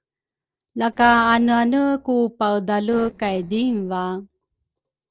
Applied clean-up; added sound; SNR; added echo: neural separator model SepFormer DNS4.